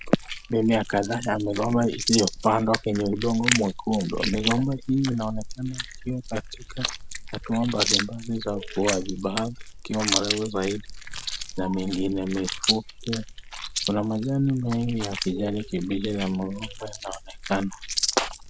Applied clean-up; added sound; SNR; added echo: none; Chewing, mastication; 5 dB; none.